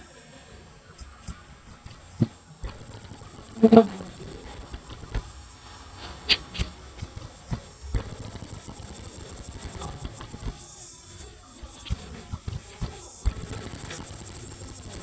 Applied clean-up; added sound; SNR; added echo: neural mask model DeepFilterNet 3.